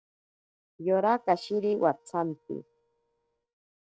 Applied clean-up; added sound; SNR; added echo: neural separator model SepFormer DNS4.